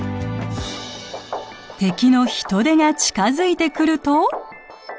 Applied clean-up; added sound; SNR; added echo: none; none; none; none.